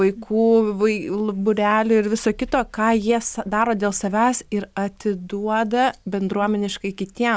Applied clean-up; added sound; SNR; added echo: none; none; none; none.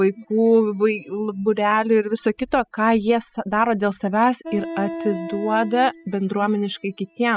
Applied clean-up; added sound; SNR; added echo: classical method spectral subtraction.